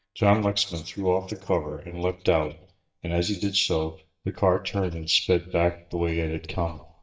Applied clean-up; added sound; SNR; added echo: neural mask model DeepFilterNet 3.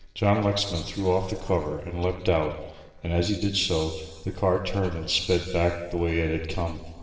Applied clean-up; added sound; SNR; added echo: neural separator model SepFormer DNS4.